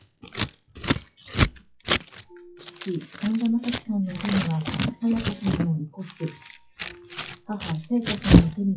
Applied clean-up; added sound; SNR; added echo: classical method WPE with log-MMSE.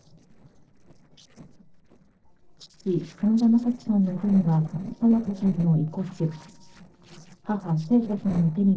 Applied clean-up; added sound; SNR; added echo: neural separator model SepFormer DNS4.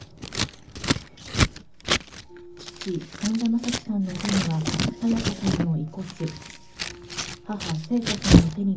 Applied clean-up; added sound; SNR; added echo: none; Scissors; -2 dB; reverberation time 0.4 s.